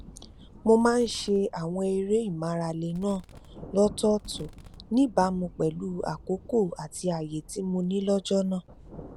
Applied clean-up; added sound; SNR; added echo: none; Thunder + Fireworks; 19 dB; none.